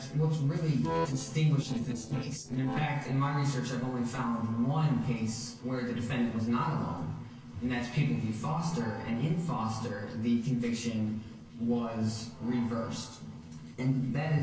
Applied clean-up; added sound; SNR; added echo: neural separator model SepFormer DNS4.